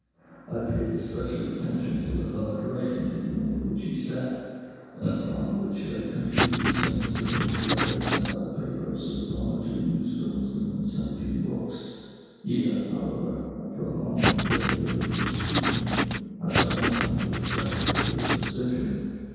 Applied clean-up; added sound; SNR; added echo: none; Writing; -2 dB; reverberation time 2.0 s.